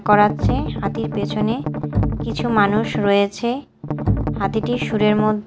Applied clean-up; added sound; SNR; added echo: none; Bowed string instrument + Strum; 2 dB; none.